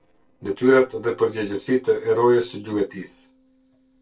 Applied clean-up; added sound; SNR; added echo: neural separator model SepFormer DNS4.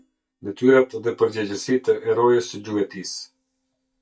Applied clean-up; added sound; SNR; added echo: neural mask model DeepFilterNet 3.